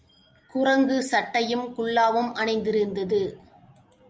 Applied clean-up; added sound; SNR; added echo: none; none; none; none.